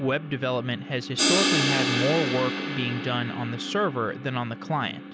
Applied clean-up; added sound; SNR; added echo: none; Crash cymbal; 1 dB; none.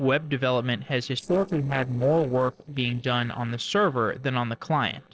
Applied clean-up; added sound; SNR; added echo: neural separator model SepFormer DNS4.